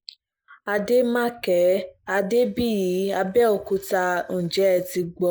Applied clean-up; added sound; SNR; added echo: neural mask model Resemble Enhance denoiser.